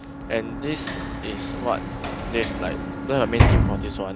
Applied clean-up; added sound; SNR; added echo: none; Sliding door / Slam; -4 dB; none.